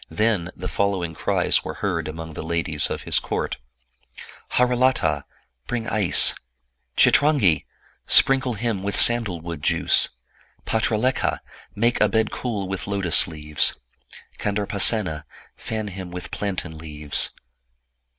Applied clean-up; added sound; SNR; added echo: none; none; none; none.